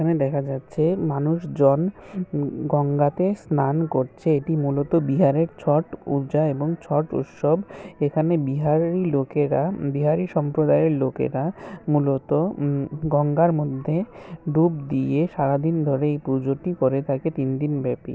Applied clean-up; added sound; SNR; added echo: none; none; none; none.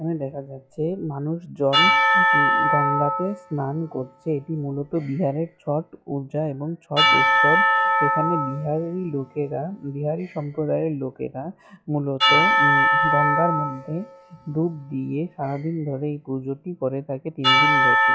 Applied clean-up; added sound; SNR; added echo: classical method log-MMSE.